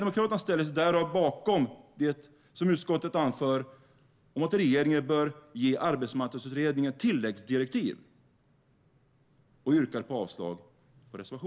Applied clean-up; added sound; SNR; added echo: none; none; none; none.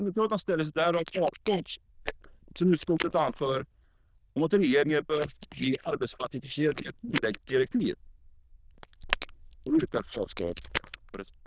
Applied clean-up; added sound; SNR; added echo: neural diffusion model UNIVERSE++.